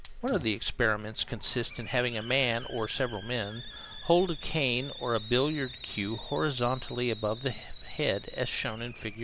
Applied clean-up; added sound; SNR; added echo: none; Hiss; 14 dB; none.